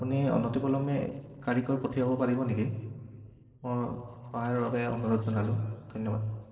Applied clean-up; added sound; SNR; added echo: neural separator model SepFormer DNS4.